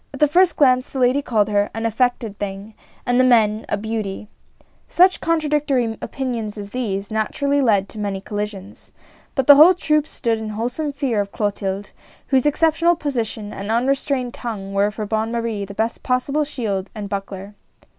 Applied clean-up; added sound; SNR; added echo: none; none; none; none.